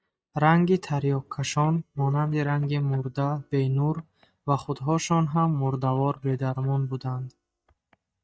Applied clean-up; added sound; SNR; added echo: neural mask model DeepFilterNet 3.